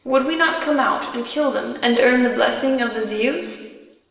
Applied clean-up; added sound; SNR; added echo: none; none; none; reverberation time 1.2 s.